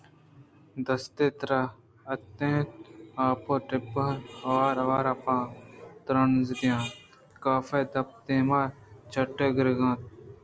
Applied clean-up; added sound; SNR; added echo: none; none; none; none.